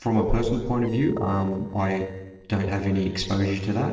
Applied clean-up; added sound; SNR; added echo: neural separator model SepFormer DNS4.